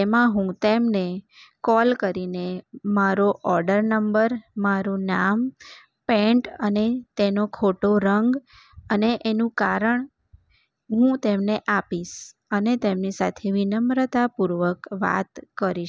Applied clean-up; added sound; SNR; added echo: none; none; none; none.